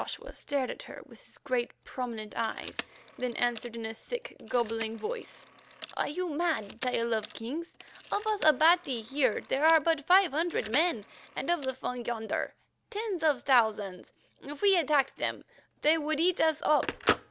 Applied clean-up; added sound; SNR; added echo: none; Telephone; 12 dB; none.